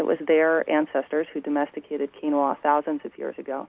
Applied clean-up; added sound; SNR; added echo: none; none; none; none.